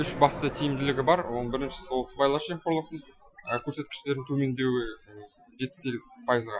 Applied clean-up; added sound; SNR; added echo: classical method Wiener filter.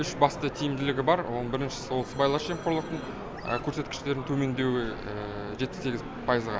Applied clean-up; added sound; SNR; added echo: none; Dog; 15 dB; none.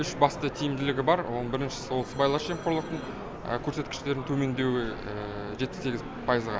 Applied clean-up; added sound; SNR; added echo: none; none; none; none.